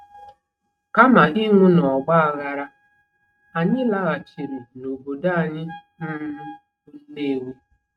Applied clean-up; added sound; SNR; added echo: neural mask model RNNoise.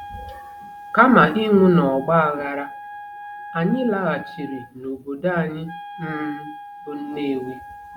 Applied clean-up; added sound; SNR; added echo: none; Wind instrument, woodwind instrument; 16 dB; none.